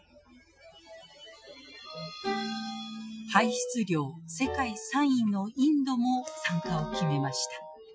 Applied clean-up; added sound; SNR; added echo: classical method Wiener filter.